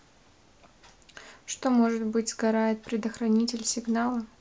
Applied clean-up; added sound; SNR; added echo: none; none; none; none.